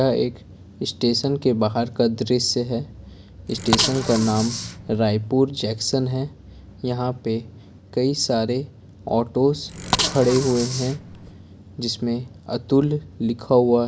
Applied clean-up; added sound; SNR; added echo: none; Bicycle; 5 dB; none.